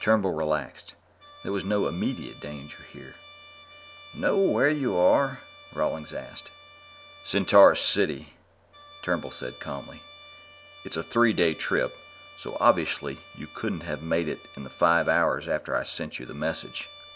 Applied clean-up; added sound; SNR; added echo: none; Trumpet; 20 dB; none.